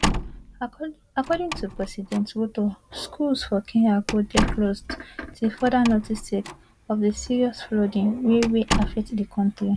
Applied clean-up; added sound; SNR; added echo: none; Slam; 7 dB; none.